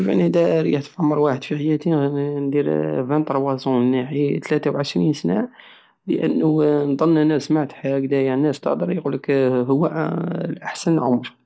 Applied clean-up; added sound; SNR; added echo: none; none; none; none.